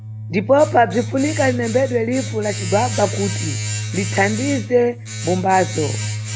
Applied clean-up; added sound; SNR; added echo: none; Domestic sounds, home sounds; 6 dB; none.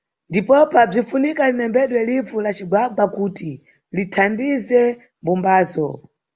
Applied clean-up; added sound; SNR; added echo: none; none; none; none.